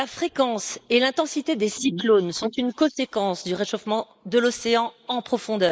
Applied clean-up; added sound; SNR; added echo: neural mask model Resemble Enhance denoiser.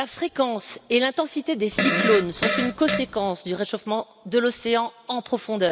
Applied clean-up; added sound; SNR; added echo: none; Fart; 0 dB; none.